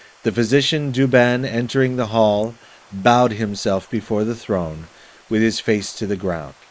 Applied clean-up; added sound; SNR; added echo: neural mask model Resemble Enhance denoiser.